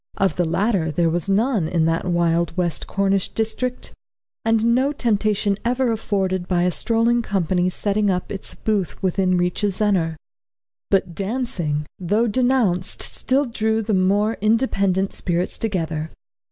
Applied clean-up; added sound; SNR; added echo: none; none; none; none.